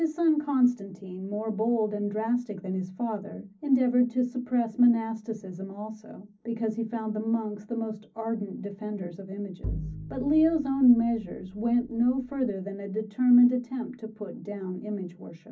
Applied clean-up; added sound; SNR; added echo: none; Bowed string instrument; 11 dB; reverberation time 0.4 s.